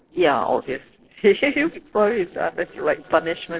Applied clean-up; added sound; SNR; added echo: neural separator model SepFormer DNS4.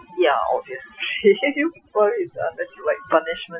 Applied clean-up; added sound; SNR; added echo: classical method Wiener filter.